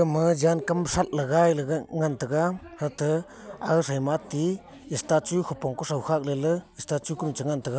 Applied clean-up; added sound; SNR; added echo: none; none; none; none.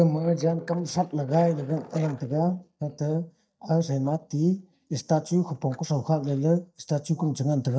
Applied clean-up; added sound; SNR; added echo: neural mask model DeepFilterNet 3.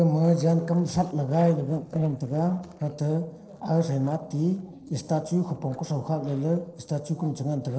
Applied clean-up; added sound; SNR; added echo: neural separator model SepFormer DNS4.